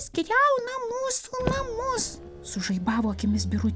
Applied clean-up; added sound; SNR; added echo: none; Motor vehicle (road); 9 dB; none.